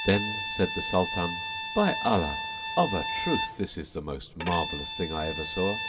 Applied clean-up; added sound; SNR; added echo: none; Bowed string instrument; 4 dB; reverberation time 1.9 s.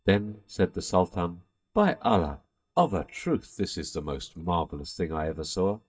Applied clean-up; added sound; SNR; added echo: neural mask model DeepFilterNet 3.